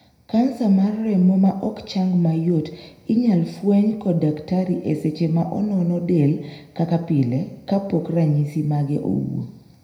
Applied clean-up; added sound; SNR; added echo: none; none; none; reverberation time 0.8 s.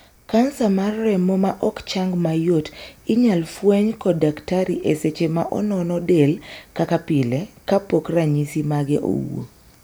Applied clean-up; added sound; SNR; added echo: none; none; none; none.